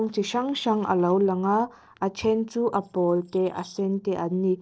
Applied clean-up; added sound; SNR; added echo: neural separator model SepFormer DNS4.